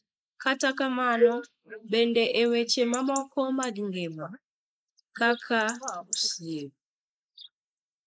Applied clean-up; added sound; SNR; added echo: neural mask model Resemble Enhance denoiser.